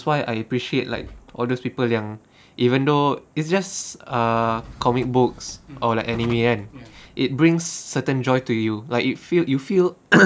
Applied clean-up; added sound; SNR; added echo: none; Drawer open or close; 20 dB; none.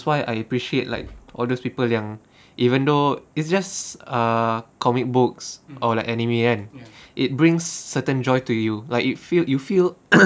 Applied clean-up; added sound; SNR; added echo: none; none; none; none.